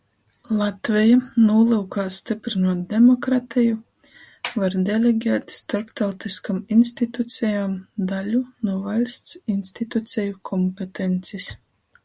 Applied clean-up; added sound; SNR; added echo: none; none; none; none.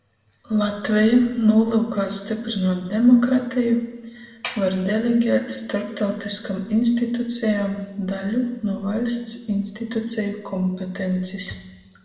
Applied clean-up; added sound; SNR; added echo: none; none; none; reverberation time 1.1 s.